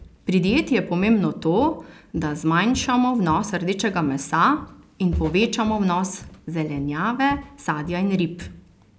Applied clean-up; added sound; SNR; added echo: none; Walk, footsteps; 16 dB; none.